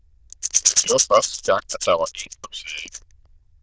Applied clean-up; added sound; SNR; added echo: neural diffusion model UNIVERSE++.